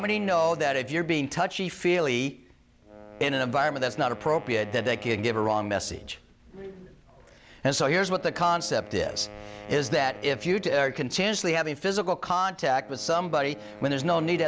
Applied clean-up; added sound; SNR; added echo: none; Wind instrument, woodwind instrument; 19 dB; none.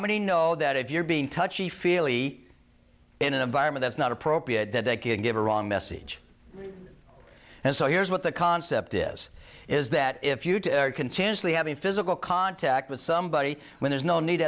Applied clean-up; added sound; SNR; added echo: none; none; none; none.